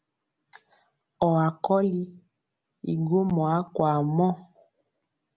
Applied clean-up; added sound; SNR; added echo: none; none; none; none.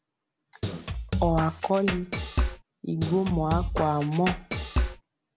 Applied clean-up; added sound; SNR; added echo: none; Drum kit; 1 dB; none.